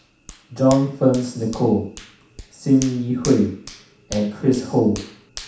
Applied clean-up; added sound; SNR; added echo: none; Hands; 18 dB; reverberation time 0.7 s.